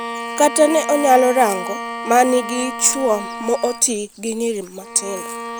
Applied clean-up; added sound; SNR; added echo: none; Bowed string instrument; 10 dB; none.